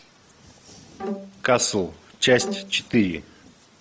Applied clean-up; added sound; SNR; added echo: none; Bowed string instrument; 10 dB; none.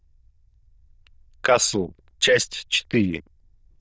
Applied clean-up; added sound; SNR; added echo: neural diffusion model UNIVERSE++.